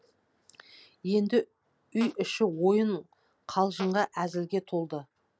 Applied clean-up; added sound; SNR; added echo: none; Fart; 19 dB; none.